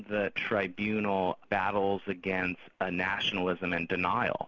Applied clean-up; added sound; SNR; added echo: none; none; none; none.